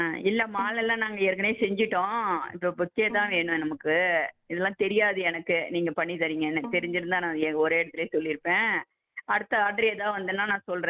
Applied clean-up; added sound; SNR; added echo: neural separator model SepFormer DNS4.